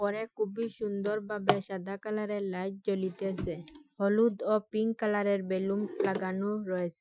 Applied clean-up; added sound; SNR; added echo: classical method Wiener filter.